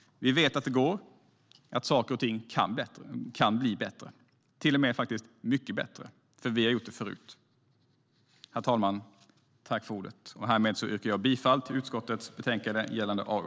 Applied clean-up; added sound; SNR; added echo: none; none; none; none.